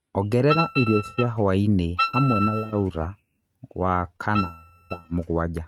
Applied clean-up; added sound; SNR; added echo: neural mask model RNNoise.